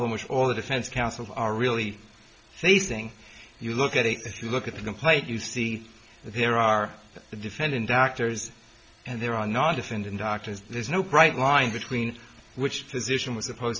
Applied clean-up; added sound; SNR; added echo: none; none; none; none.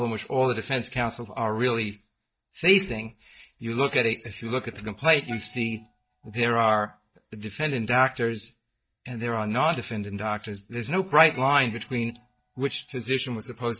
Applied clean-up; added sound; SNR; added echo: neural mask model DeepFilterNet 3.